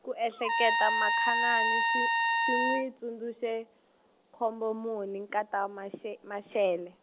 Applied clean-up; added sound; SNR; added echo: none; Trumpet; -5 dB; none.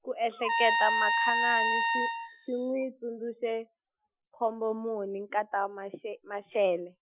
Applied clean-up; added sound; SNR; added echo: classical method Wiener filter.